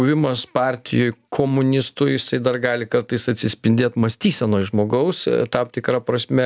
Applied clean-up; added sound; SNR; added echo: none; none; none; none.